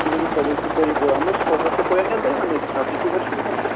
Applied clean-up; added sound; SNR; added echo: none; Aircraft; 0 dB; none.